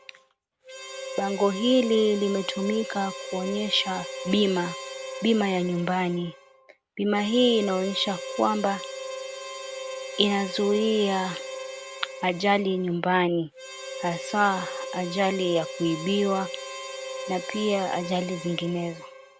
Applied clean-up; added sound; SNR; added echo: none; Harmonica; 10 dB; none.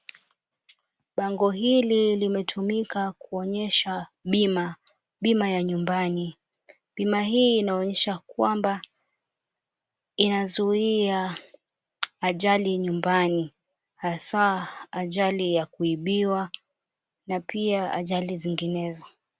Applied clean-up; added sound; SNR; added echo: none; none; none; none.